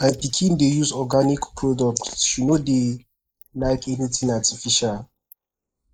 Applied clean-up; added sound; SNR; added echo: neural mask model Resemble Enhance denoiser.